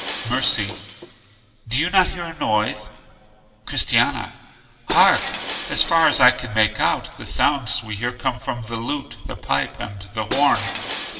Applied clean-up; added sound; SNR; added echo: none; Shatter; 12 dB; reverberation time 2.4 s.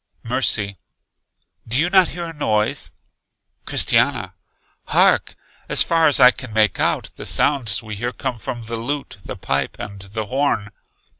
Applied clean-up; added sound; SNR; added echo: none; none; none; none.